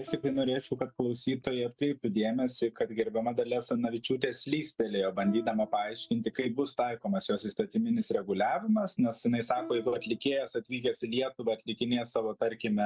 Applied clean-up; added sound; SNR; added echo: neural mask model RNNoise.